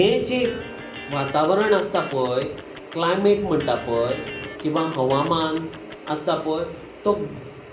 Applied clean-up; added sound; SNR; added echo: none; Electric guitar; 16 dB; reverberation time 0.5 s.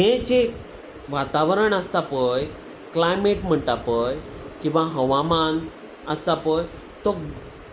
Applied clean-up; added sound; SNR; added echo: none; none; none; none.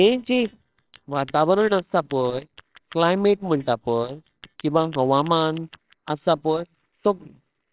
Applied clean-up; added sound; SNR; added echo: neural separator model SepFormer WHAMR!.